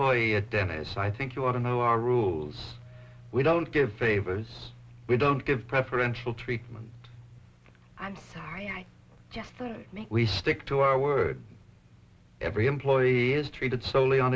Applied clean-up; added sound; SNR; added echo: none; none; none; none.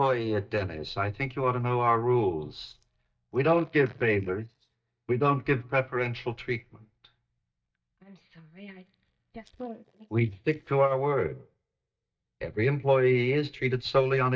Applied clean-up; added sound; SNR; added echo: neural mask model DeepFilterNet 3.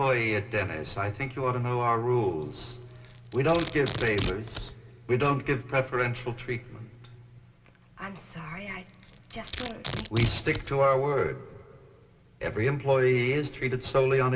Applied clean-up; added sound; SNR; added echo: none; Domestic sounds, home sounds; 12 dB; reverberation time 1.6 s.